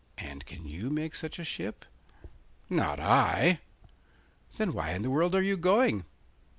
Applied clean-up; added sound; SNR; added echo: none; none; none; none.